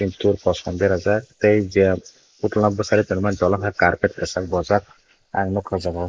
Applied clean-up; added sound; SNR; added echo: neural mask model Resemble Enhance denoiser.